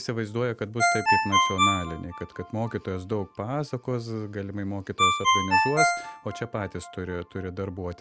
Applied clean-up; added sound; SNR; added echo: none; Ringtone; -3 dB; none.